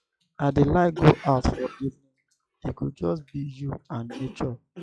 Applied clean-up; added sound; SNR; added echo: classical method log-MMSE.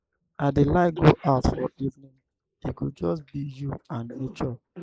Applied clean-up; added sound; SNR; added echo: neural mask model Resemble Enhance denoiser.